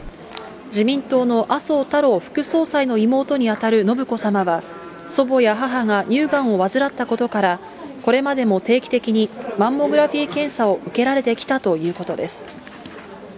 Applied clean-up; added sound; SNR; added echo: none; none; none; none.